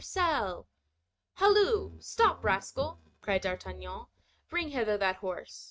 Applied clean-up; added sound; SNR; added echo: neural mask model RNNoise.